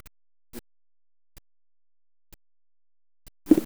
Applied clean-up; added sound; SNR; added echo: none; none; none; none.